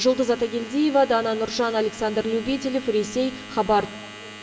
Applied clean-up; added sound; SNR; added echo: none; Domestic sounds, home sounds; 17 dB; reverberation time 2.4 s.